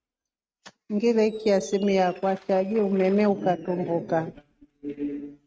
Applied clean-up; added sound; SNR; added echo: neural mask model RNNoise.